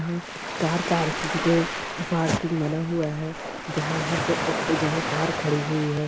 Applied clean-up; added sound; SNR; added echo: none; Waves, surf; 4 dB; none.